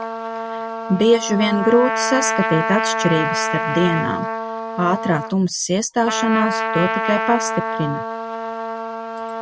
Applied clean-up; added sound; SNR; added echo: none; Trumpet; 3 dB; none.